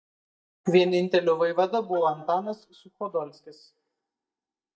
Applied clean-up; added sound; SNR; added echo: neural mask model DeepFilterNet 3.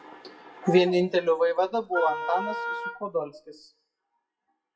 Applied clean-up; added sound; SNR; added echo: classical method WPE with log-MMSE.